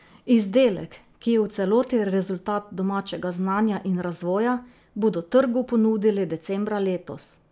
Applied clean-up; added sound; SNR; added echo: none; none; none; none.